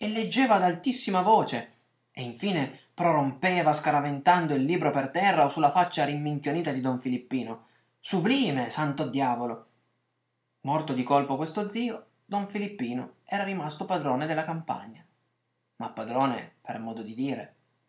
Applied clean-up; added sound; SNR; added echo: none; none; none; none.